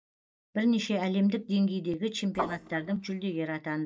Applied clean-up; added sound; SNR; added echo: neural mask model DeepFilterNet 3.